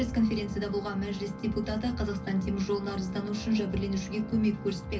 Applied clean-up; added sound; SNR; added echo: none; Organ; 14 dB; reverberation time 0.4 s.